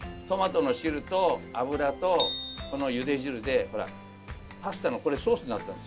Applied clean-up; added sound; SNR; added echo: none; Bicycle bell; 9 dB; none.